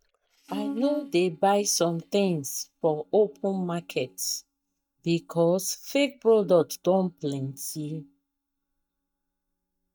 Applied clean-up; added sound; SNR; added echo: neural mask model DeepFilterNet 3.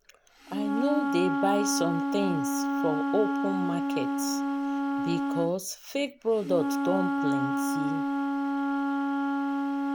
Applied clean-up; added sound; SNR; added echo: none; Wind instrument, woodwind instrument; -3 dB; none.